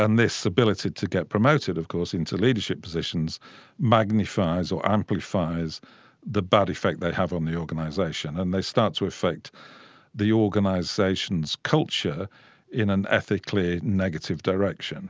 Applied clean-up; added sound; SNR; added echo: none; none; none; none.